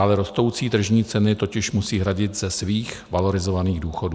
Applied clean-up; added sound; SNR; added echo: none; none; none; none.